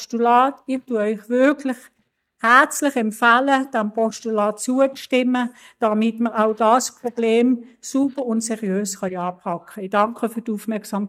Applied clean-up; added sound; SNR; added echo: neural mask model DeepFilterNet 3.